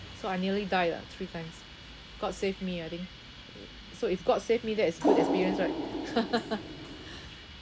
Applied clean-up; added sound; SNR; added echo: none; Water; 0 dB; none.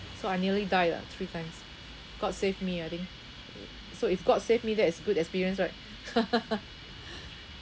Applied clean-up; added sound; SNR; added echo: none; none; none; none.